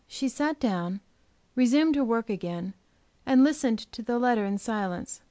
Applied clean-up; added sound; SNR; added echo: none; none; none; none.